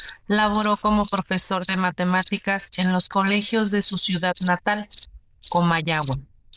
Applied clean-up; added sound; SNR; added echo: neural diffusion model UNIVERSE++.